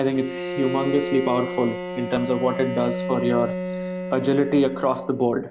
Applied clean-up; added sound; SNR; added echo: none; Bowed string instrument; 6 dB; none.